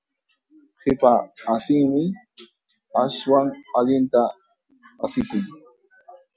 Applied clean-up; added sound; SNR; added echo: none; none; none; none.